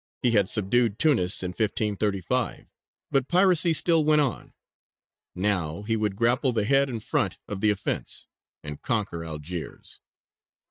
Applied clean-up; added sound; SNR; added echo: neural mask model DeepFilterNet 3.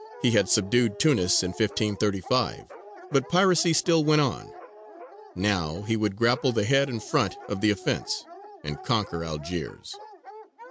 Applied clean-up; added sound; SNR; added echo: none; Dog; 18 dB; none.